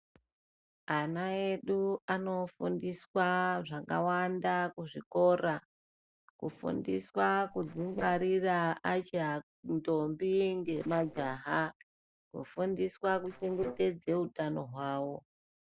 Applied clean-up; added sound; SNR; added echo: neural separator model SepFormer DNS4.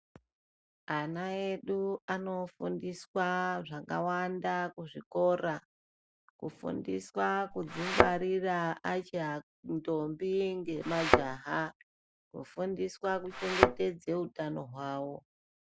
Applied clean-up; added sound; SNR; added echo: none; Thump, thud; -5 dB; none.